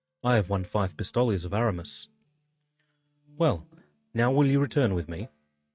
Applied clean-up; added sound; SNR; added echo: neural mask model RNNoise.